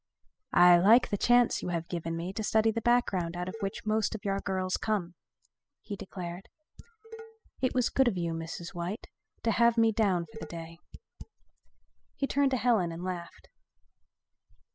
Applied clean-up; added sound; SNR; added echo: classical method spectral subtraction.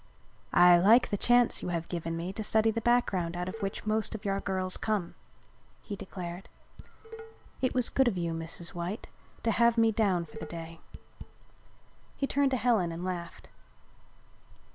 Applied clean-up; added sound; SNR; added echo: none; Dishes, pots, and pans; 15 dB; none.